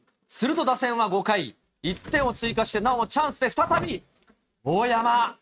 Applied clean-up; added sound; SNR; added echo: neural mask model RNNoise.